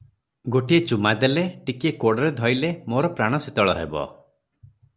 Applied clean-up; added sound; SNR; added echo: none; none; none; none.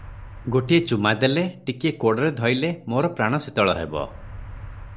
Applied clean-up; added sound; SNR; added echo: none; Motor vehicle (road); 18 dB; none.